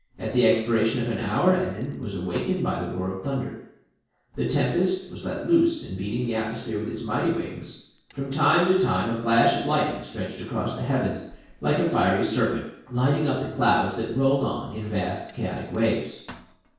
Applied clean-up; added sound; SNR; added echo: none; Bell; 16 dB; reverberation time 0.6 s.